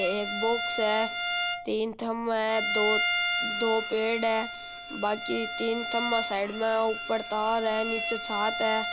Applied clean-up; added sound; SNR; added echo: none; Bowed string instrument; 3 dB; none.